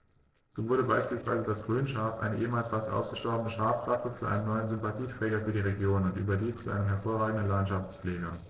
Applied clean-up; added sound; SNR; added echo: neural separator model SepFormer DNS4.